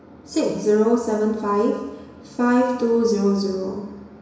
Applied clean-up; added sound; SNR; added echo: none; none; none; reverberation time 1.0 s.